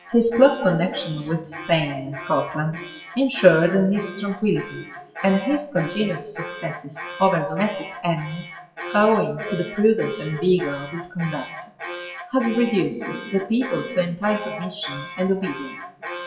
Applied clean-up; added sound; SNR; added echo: classical method WPE with log-MMSE.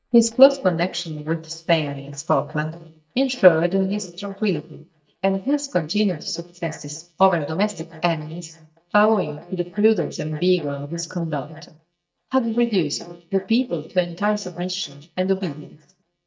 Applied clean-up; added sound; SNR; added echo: neural mask model DeepFilterNet 3.